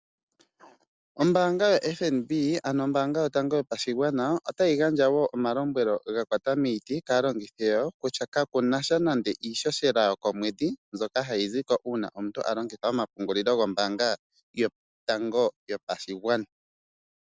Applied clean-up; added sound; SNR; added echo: none; none; none; none.